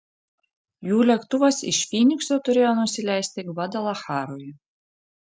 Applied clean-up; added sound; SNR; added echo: none; none; none; none.